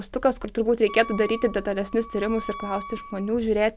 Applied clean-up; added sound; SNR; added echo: none; Wind instrument, woodwind instrument; 15 dB; none.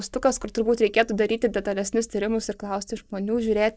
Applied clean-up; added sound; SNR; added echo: neural mask model DeepFilterNet 3.